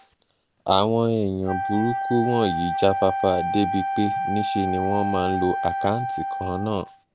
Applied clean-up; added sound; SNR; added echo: none; Wind instrument, woodwind instrument; 3 dB; none.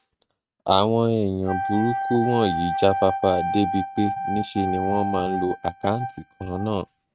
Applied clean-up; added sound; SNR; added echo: neural mask model RNNoise.